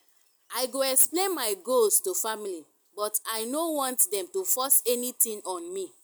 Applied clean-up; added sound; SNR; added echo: none; none; none; none.